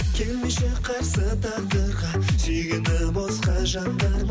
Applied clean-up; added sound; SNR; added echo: none; none; none; none.